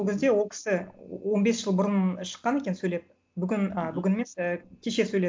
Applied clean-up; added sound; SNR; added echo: none; none; none; none.